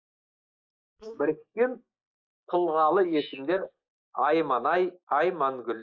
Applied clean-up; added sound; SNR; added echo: neural mask model Resemble Enhance denoiser.